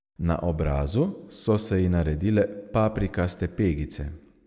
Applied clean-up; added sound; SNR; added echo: none; none; none; none.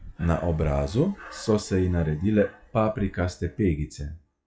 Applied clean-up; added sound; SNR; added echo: classical method WPE with log-MMSE.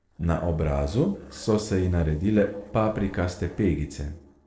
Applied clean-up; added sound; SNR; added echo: neural separator model SepFormer DNS4.